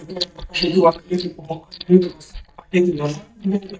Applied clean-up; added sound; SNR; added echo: neural mask model DeepFilterNet 3.